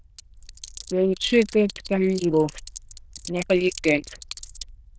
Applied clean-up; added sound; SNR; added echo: neural diffusion model UNIVERSE++.